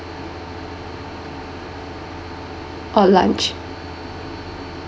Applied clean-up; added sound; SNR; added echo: none; none; none; none.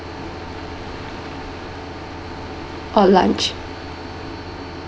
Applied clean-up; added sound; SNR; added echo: none; Waves, surf; 16 dB; none.